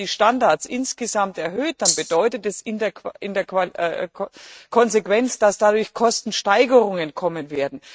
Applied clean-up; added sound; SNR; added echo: neural mask model RNNoise.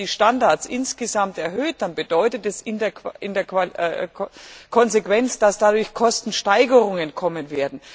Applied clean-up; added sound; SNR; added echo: none; none; none; none.